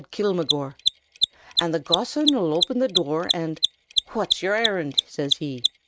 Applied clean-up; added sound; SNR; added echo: neural mask model RNNoise.